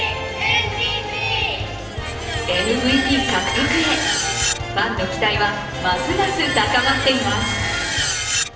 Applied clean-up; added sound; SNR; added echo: none; Screech; 5 dB; reverberation time 0.9 s.